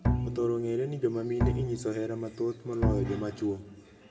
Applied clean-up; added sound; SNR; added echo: none; Bowed string instrument; 1 dB; reverberation time 0.7 s.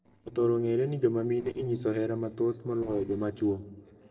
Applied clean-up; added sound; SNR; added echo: neural separator model SepFormer DNS4.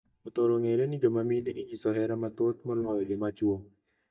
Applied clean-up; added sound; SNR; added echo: neural mask model DeepFilterNet 3.